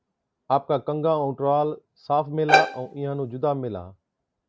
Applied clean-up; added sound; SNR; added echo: none; Bowed string instrument; -2 dB; none.